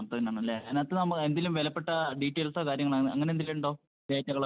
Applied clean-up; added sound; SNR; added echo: none; none; none; none.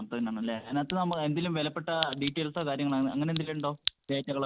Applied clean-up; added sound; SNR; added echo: none; Crack; 7 dB; none.